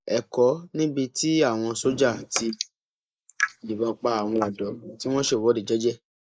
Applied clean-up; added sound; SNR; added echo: neural mask model Resemble Enhance denoiser.